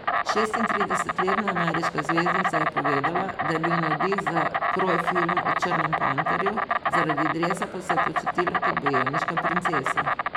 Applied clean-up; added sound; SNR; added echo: none; Insect; -4 dB; none.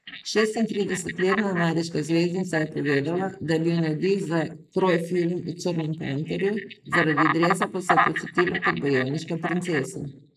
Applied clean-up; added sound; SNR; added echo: neural mask model Resemble Enhance denoiser.